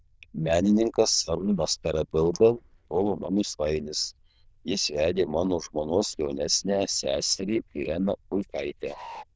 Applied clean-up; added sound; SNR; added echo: neural diffusion model UNIVERSE++.